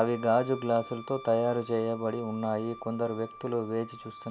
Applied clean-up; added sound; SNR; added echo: none; Wind instrument, woodwind instrument; 17 dB; none.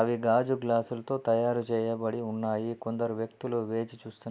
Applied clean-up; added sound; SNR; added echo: none; none; none; none.